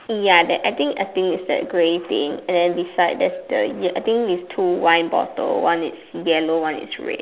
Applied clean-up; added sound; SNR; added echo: none; none; none; none.